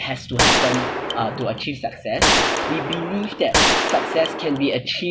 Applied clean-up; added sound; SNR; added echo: none; Gunshot, gunfire; -4 dB; none.